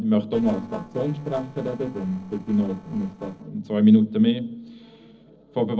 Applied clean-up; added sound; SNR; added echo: neural separator model SepFormer DNS4.